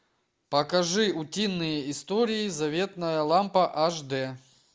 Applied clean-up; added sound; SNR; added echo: none; none; none; none.